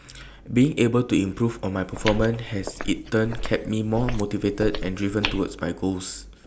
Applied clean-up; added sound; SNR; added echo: none; Walk, footsteps; 7 dB; none.